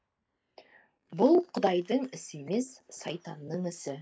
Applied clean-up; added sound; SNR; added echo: neural mask model Resemble Enhance denoiser.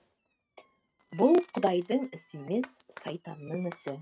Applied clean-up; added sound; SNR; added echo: neural mask model RNNoise.